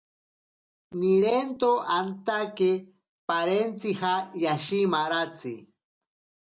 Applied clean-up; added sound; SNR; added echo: none; none; none; none.